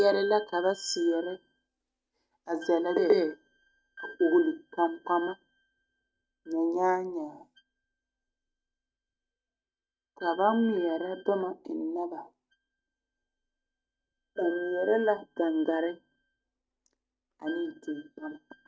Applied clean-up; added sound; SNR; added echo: neural mask model RNNoise.